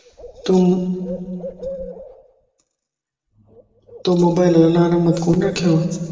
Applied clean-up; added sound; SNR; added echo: none; Bird; 16 dB; reverberation time 1.8 s.